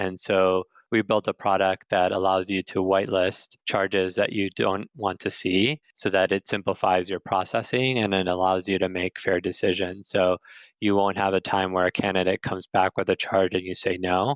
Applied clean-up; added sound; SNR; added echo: none; none; none; none.